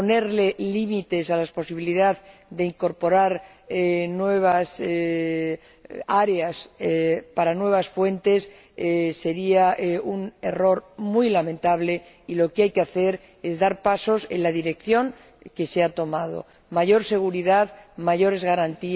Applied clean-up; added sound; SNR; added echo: none; none; none; none.